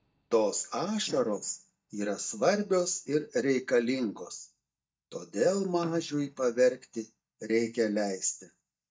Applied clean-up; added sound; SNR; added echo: neural mask model DeepFilterNet 3.